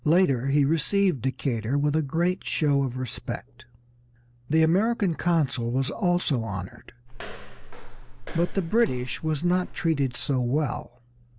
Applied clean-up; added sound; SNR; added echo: none; Walk, footsteps; 9 dB; none.